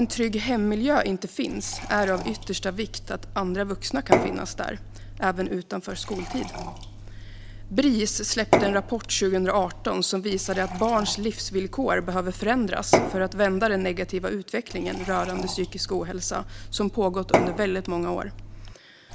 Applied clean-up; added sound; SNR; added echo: none; Fill (with liquid) / Glass / Water; 5 dB; none.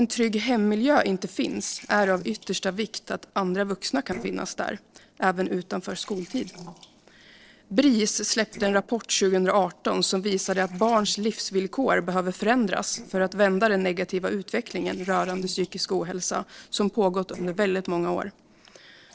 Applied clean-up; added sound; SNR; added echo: neural separator model SepFormer DNS4.